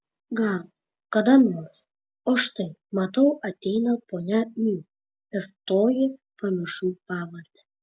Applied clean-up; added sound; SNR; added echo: none; none; none; none.